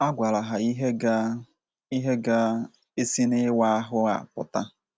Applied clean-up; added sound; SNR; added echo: none; none; none; none.